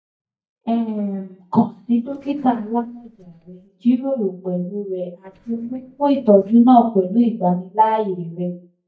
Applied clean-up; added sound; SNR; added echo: neural mask model DeepFilterNet 3.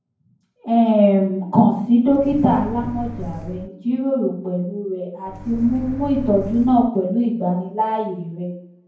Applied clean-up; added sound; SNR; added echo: none; Microwave oven; 13 dB; reverberation time 0.9 s.